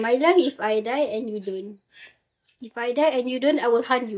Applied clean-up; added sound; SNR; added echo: neural mask model DeepFilterNet 3.